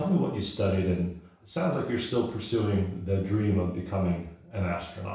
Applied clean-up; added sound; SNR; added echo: none; none; none; reverberation time 0.7 s.